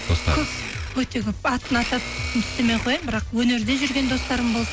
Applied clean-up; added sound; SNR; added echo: none; Domestic sounds, home sounds; 9 dB; none.